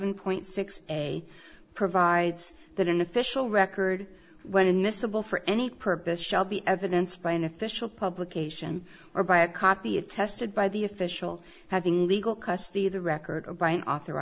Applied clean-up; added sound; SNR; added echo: none; none; none; none.